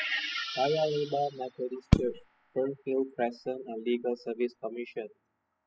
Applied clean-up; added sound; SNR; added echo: classical method spectral subtraction.